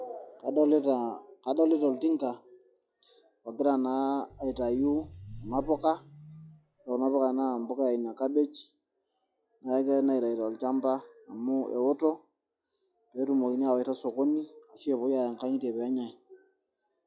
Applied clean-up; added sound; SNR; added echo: classical method log-MMSE.